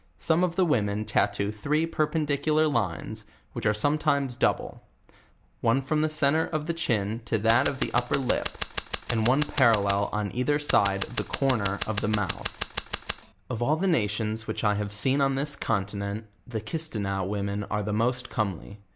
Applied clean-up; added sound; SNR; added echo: none; Scissors; 8 dB; none.